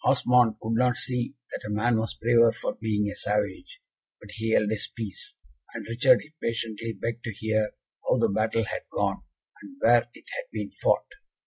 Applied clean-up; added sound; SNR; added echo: none; none; none; none.